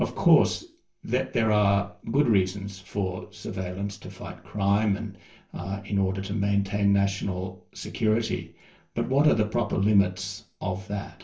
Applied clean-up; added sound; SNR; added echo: none; none; none; reverberation time 0.3 s.